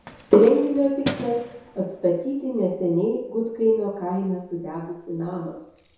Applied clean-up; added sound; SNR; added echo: none; Keys jangling; 15 dB; reverberation time 0.7 s.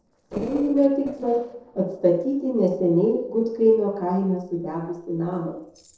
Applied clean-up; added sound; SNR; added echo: neural separator model SepFormer DNS4.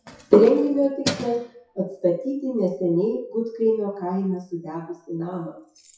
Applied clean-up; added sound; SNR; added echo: classical method WPE with log-MMSE.